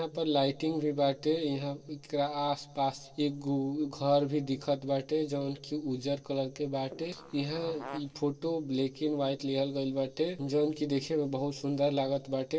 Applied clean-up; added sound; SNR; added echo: neural separator model SepFormer DNS4.